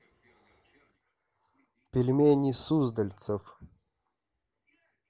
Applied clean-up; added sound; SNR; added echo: none; none; none; none.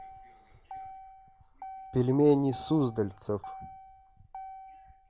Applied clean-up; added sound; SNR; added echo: none; Motor vehicle (road); 16 dB; none.